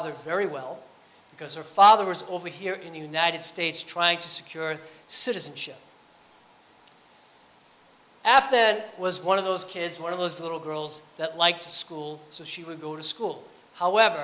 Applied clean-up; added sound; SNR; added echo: none; none; none; none.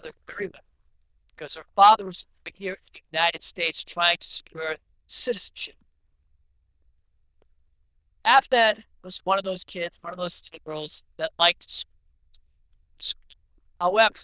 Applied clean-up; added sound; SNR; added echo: neural diffusion model UNIVERSE++.